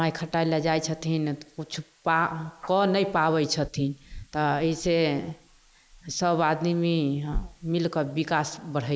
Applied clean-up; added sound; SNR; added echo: neural mask model Resemble Enhance denoiser.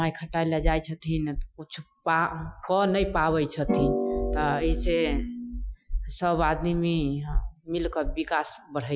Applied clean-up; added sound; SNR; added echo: classical method Wiener filter.